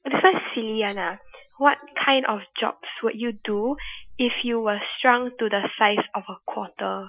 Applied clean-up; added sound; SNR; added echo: classical method Wiener filter.